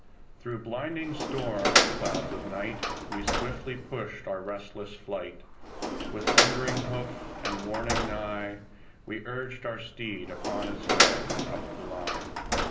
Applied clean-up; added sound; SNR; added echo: none; Door; -5 dB; reverberation time 0.5 s.